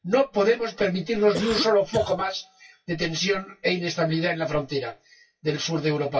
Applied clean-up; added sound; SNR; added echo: classical method WPE with log-MMSE.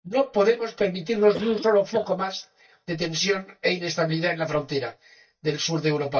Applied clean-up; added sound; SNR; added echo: neural mask model DeepFilterNet 3.